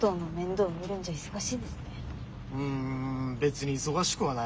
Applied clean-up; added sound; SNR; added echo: none; none; none; none.